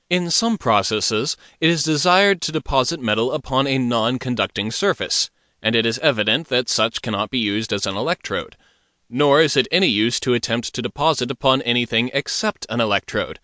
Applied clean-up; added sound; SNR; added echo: none; none; none; none.